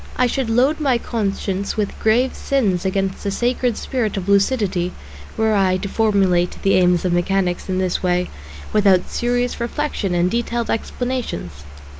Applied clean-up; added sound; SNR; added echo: none; none; none; none.